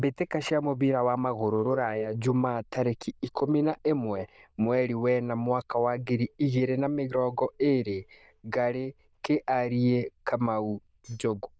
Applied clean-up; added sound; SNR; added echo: neural diffusion model UNIVERSE++.